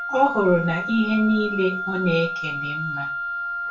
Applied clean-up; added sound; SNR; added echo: none; Wind instrument, woodwind instrument; 5 dB; reverberation time 0.3 s.